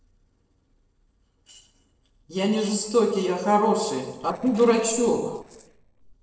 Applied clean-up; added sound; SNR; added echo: neural separator model SepFormer DNS4.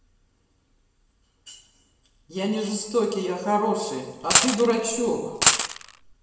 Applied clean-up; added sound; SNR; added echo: none; Coin (dropping); -5 dB; reverberation time 1.0 s.